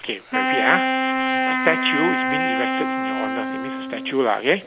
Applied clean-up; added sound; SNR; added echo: none; Wind instrument, woodwind instrument; -2 dB; none.